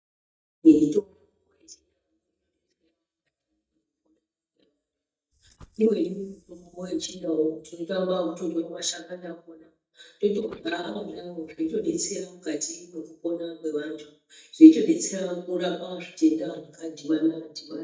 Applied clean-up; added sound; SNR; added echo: neural mask model DeepFilterNet 3.